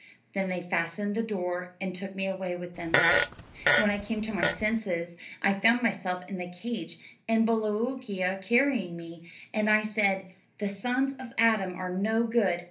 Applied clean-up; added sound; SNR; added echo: none; Fart; -1 dB; reverberation time 0.3 s.